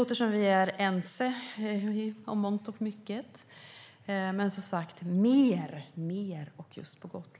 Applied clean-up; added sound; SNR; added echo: neural mask model Resemble Enhance denoiser.